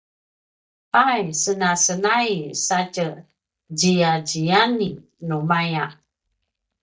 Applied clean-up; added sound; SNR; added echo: neural mask model DeepFilterNet 3.